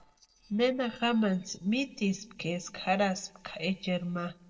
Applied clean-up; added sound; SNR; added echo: neural separator model SepFormer DNS4.